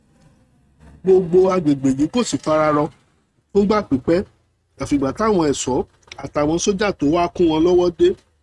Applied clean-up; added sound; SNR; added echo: neural mask model RNNoise.